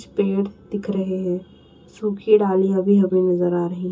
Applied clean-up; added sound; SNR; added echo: none; none; none; reverberation time 0.2 s.